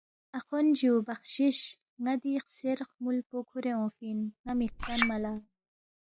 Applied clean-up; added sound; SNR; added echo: classical method log-MMSE.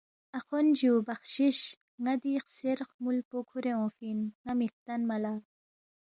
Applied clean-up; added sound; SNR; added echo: none; none; none; none.